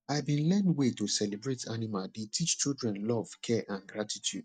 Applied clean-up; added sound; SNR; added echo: neural mask model DeepFilterNet 3.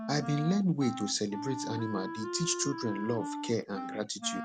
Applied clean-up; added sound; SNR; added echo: none; Wind instrument, woodwind instrument; 7 dB; none.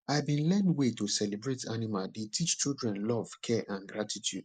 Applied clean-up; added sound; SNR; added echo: neural mask model Resemble Enhance denoiser.